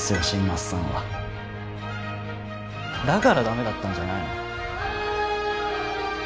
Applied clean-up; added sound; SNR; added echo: none; Tools; 19 dB; none.